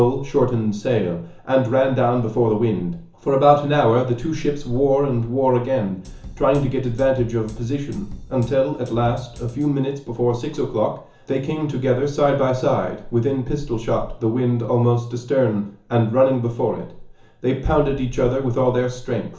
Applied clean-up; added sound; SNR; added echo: none; Drum kit; 18 dB; reverberation time 0.7 s.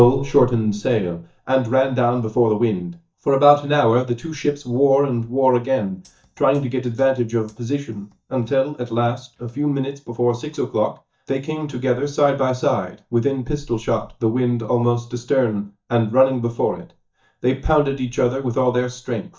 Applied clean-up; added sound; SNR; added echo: neural mask model DeepFilterNet 3.